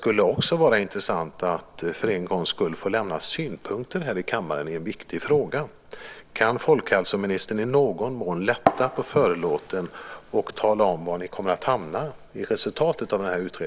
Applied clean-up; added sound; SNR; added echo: none; none; none; none.